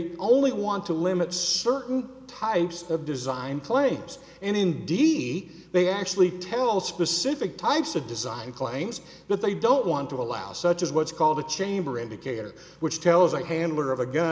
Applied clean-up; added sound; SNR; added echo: none; none; none; none.